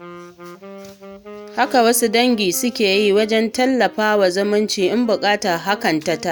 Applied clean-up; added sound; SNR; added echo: none; Wind instrument, woodwind instrument; 20 dB; none.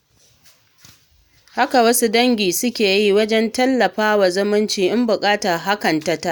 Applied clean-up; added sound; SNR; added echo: none; none; none; none.